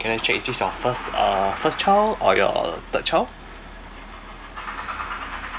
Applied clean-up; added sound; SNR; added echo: none; none; none; none.